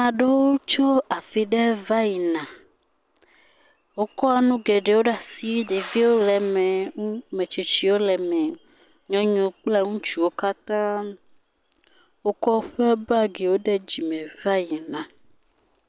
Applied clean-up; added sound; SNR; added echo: none; none; none; none.